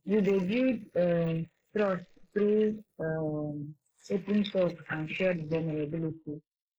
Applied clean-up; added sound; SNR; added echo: neural mask model Resemble Enhance denoiser.